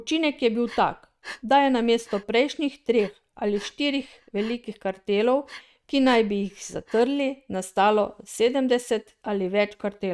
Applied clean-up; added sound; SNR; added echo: neural mask model RNNoise.